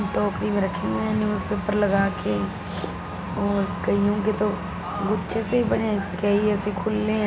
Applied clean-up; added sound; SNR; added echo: none; none; none; none.